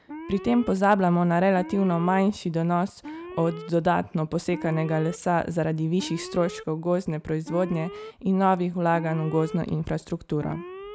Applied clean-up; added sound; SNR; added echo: none; Alarm; 16 dB; none.